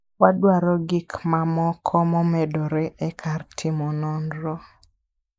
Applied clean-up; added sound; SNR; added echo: neural mask model Resemble Enhance denoiser.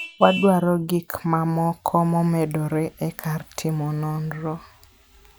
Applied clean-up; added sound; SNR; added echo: none; Vehicle horn, car horn, honking; 19 dB; none.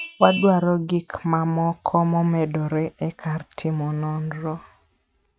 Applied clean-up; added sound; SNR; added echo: neural mask model RNNoise.